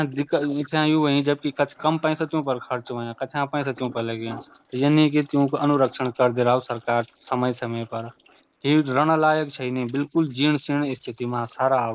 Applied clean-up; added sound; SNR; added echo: neural mask model Resemble Enhance denoiser.